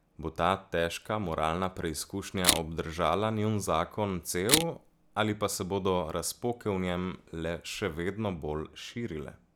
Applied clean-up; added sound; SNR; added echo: none; Camera; -1 dB; none.